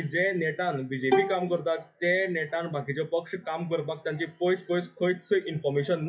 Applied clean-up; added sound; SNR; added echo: classical method WPE with log-MMSE.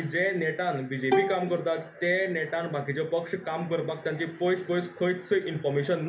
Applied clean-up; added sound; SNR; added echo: none; Bowed string instrument; 3 dB; reverberation time 0.3 s.